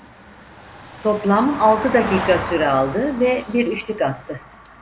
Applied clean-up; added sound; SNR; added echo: none; Vehicle; 11 dB; none.